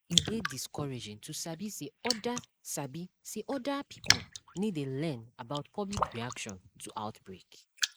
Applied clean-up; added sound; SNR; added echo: neural mask model Resemble Enhance denoiser.